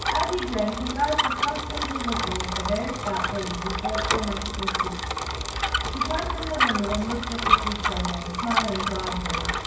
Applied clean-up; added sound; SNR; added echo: none; Bicycle; -3 dB; reverberation time 0.9 s.